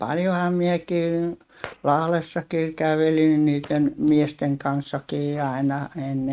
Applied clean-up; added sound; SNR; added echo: neural mask model RNNoise.